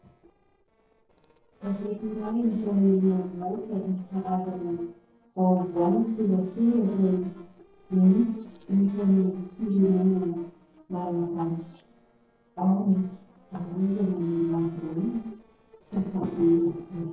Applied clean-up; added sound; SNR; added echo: neural separator model SepFormer DNS4.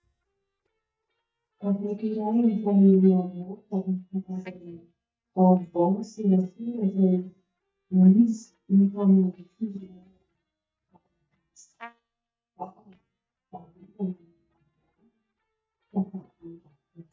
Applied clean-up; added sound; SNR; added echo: neural mask model DeepFilterNet 3.